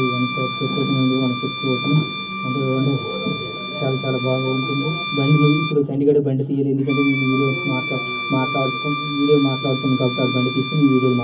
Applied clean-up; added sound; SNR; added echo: none; Bowed string instrument; 7 dB; reverberation time 0.3 s.